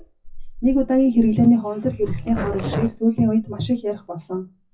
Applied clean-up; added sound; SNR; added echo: classical method WPE with log-MMSE.